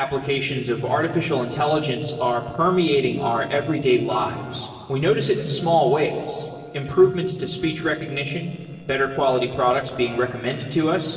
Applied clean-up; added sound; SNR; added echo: neural separator model SepFormer DNS4.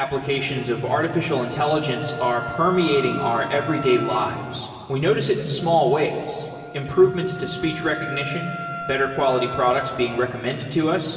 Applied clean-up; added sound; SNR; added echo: none; Wind instrument, woodwind instrument; 13 dB; reverberation time 2.5 s.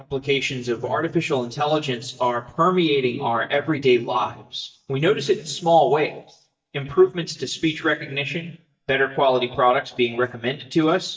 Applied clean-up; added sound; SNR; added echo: neural mask model DeepFilterNet 3.